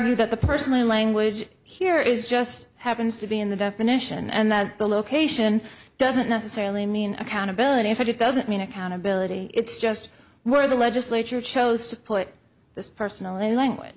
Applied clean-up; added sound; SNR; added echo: none; none; none; none.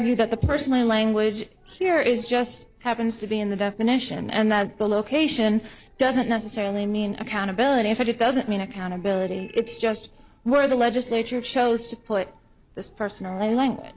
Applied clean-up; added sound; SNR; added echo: neural separator model SepFormer DNS4.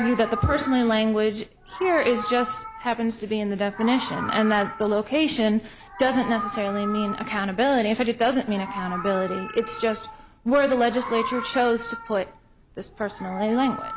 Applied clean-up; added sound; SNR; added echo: none; Meow; 11 dB; none.